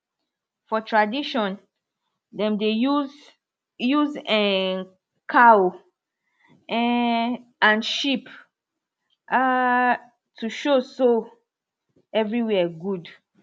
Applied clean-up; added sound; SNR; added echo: none; none; none; none.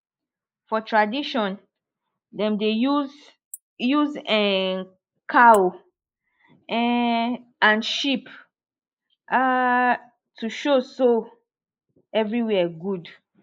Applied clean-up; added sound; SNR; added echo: neural mask model Resemble Enhance denoiser.